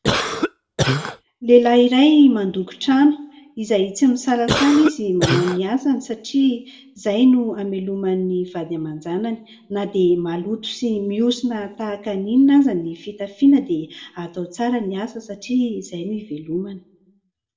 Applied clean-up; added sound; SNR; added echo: none; Cough; 2 dB; reverberation time 0.4 s.